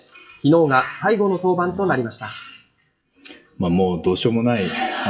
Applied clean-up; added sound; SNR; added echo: classical method WPE with log-MMSE.